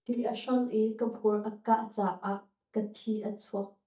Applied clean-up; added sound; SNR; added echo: neural mask model DeepFilterNet 3.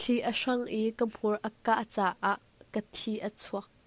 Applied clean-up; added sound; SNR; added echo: none; none; none; none.